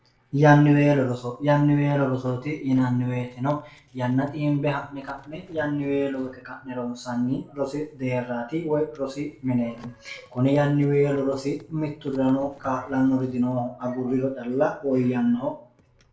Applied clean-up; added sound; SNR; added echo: neural separator model SepFormer DNS4.